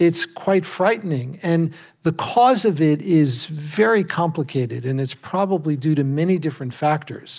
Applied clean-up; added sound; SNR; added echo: none; none; none; none.